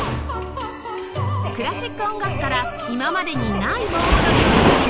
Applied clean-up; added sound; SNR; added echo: none; Waves, surf; 0 dB; none.